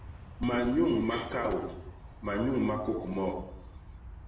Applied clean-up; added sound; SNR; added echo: none; Aircraft; 14 dB; reverberation time 0.8 s.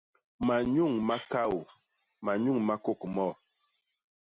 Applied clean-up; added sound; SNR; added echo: none; none; none; none.